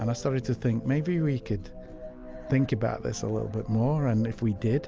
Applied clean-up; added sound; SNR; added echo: none; none; none; none.